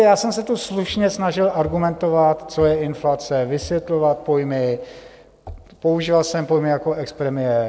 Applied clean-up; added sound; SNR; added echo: none; none; none; none.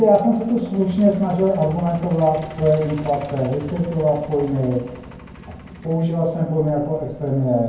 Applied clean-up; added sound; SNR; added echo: none; Truck; 19 dB; reverberation time 0.9 s.